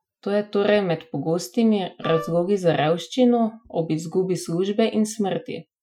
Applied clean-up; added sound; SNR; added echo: classical method Wiener filter.